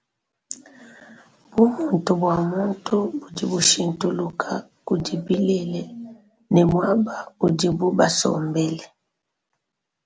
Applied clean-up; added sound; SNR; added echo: none; none; none; none.